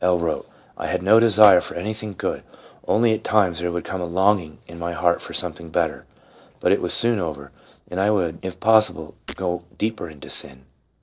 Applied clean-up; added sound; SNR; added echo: neural separator model SepFormer DNS4.